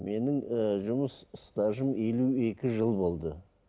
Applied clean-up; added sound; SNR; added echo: none; none; none; none.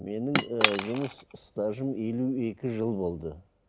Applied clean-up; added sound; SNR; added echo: none; Cutlery, silverware / Chink, clink; 1 dB; none.